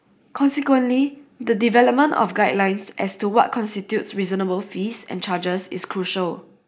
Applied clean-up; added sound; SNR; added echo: neural mask model Resemble Enhance denoiser.